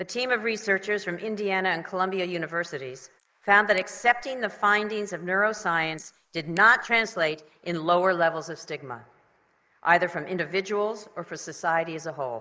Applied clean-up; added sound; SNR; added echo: neural mask model Resemble Enhance denoiser.